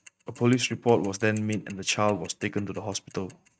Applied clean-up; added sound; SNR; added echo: neural mask model RNNoise.